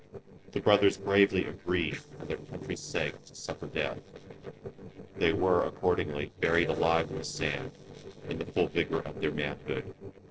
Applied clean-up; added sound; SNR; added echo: neural separator model SepFormer DNS4.